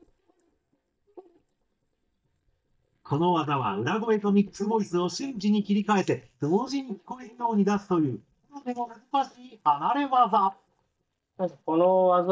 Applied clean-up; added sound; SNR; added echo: neural mask model DeepFilterNet 3.